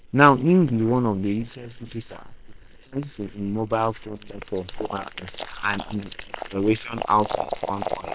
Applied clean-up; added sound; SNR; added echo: neural separator model SepFormer WHAM!.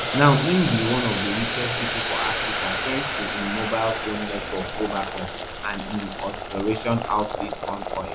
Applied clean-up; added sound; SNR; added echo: none; Boiling; 3 dB; none.